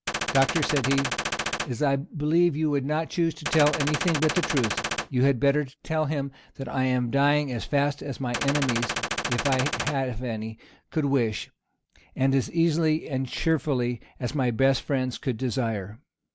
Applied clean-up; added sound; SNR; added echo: none; Gunshot, gunfire; 3 dB; none.